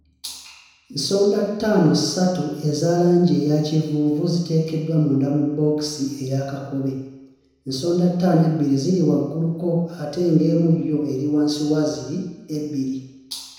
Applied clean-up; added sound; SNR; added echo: none; none; none; reverberation time 1.0 s.